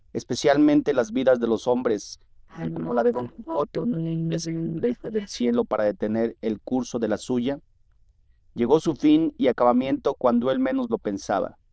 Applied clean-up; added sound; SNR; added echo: neural diffusion model UNIVERSE++.